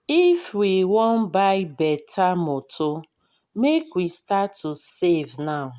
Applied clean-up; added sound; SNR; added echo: none; none; none; none.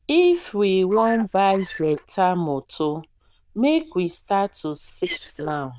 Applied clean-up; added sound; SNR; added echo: neural diffusion model UNIVERSE++.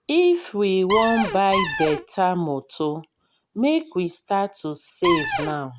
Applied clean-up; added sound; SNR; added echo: none; Cupboard open or close; 3 dB; none.